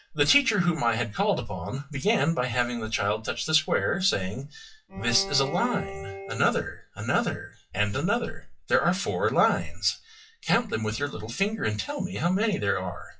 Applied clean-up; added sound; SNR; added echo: classical method WPE with log-MMSE.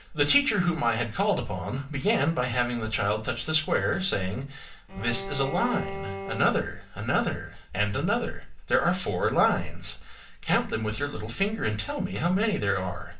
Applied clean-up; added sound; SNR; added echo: none; Bowed string instrument; 11 dB; reverberation time 0.3 s.